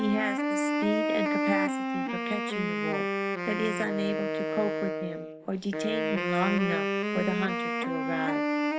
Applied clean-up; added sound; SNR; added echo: none; Wind instrument, woodwind instrument; -3 dB; none.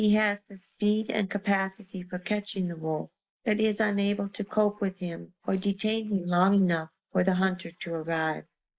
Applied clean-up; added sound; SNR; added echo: neural mask model Resemble Enhance denoiser.